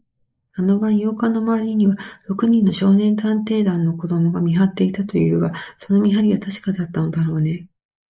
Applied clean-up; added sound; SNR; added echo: neural mask model Resemble Enhance denoiser.